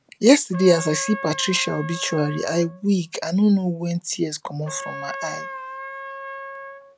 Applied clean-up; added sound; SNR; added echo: none; Trumpet; 13 dB; none.